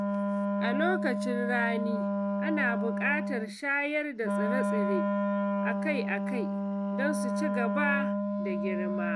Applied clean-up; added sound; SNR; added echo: none; Wind instrument, woodwind instrument; -3 dB; none.